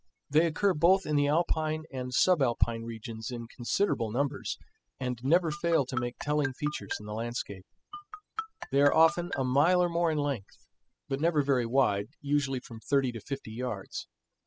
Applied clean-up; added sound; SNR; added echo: classical method spectral subtraction.